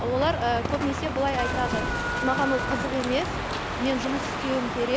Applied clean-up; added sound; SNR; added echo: none; Wind instrument, woodwind instrument + Crow; 1 dB; none.